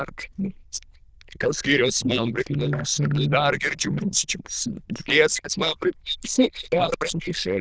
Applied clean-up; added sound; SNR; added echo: neural diffusion model UNIVERSE++.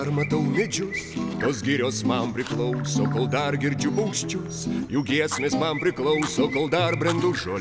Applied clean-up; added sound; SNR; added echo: none; Fire; 19 dB; none.